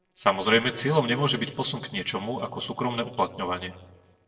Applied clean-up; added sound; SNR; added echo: neural separator model SepFormer DNS4.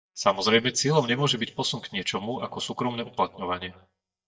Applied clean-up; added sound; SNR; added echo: neural mask model DeepFilterNet 3.